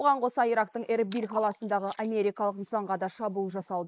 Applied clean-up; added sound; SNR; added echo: neural mask model Resemble Enhance denoiser.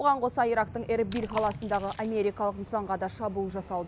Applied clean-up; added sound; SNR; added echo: none; Chewing, mastication; 15 dB; none.